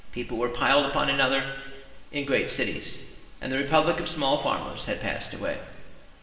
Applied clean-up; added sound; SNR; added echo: none; none; none; reverberation time 1.3 s.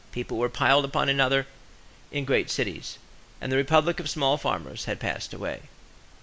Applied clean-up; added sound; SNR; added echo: none; none; none; none.